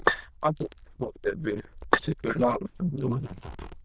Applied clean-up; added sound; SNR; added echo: neural diffusion model UNIVERSE++.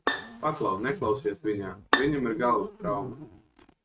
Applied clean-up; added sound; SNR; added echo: neural mask model RNNoise.